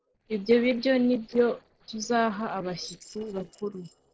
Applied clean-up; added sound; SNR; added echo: neural separator model SepFormer DNS4.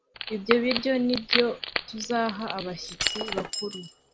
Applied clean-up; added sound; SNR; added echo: none; Shatter + Wood; 4 dB; none.